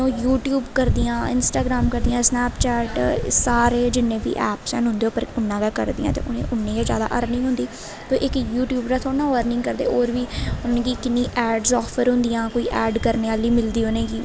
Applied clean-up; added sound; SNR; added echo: none; none; none; none.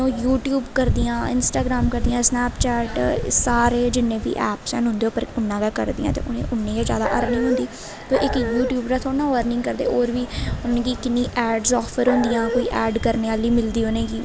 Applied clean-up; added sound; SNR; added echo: none; Dog; 4 dB; none.